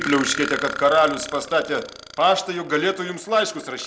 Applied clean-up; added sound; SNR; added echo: none; Burping, eructation; 12 dB; none.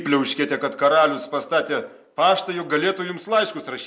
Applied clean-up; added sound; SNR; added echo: none; none; none; none.